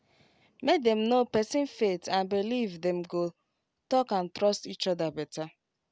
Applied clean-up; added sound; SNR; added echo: none; none; none; none.